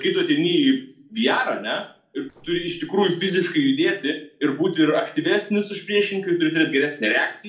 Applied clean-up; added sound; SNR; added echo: neural separator model SepFormer DNS4.